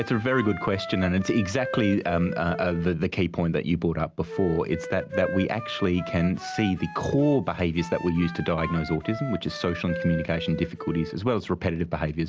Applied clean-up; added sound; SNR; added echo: none; Wind instrument, woodwind instrument; 11 dB; none.